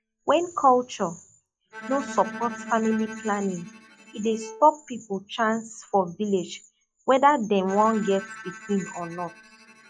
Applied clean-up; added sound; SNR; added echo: classical method log-MMSE.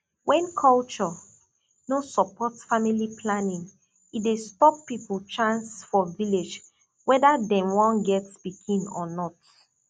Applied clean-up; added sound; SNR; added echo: none; none; none; none.